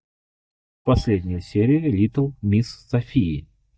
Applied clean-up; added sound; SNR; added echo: neural mask model DeepFilterNet 3.